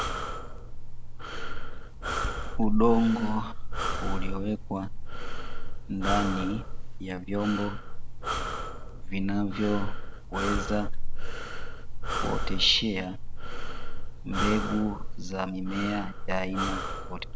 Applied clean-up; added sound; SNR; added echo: none; Breathing; -3 dB; none.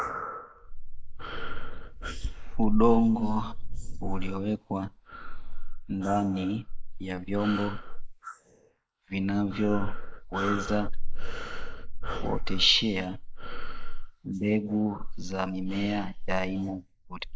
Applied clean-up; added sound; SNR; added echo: neural mask model Resemble Enhance denoiser.